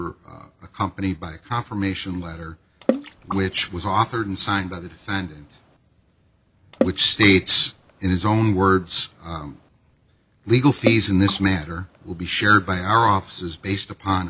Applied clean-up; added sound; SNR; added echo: none; Water / Splash, splatter; 10 dB; none.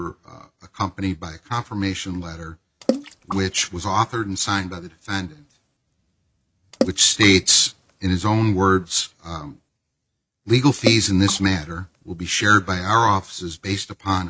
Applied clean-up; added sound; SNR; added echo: neural mask model RNNoise.